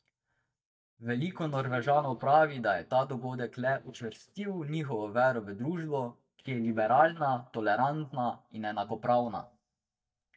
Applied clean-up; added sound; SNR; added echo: neural mask model DeepFilterNet 3.